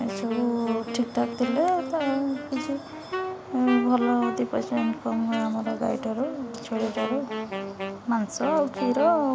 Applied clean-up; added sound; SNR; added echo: none; Wind instrument, woodwind instrument; 8 dB; none.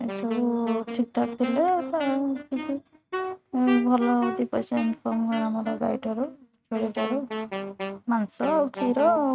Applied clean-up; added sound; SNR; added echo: neural mask model RNNoise.